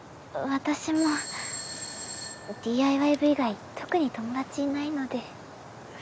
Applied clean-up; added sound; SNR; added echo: none; Bell / Doorbell; 12 dB; none.